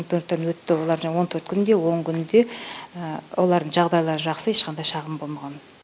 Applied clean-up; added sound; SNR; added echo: none; none; none; none.